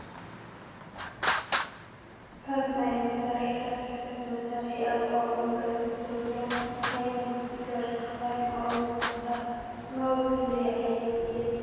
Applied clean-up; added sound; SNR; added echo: none; Traffic noise, roadway noise; 7 dB; reverberation time 2.2 s.